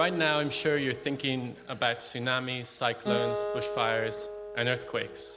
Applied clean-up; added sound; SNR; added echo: none; Acoustic guitar; 7 dB; none.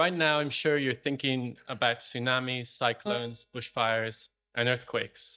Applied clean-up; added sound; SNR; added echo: neural mask model DeepFilterNet 3.